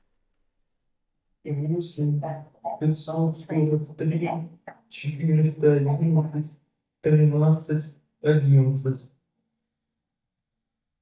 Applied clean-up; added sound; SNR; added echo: neural mask model DeepFilterNet 3.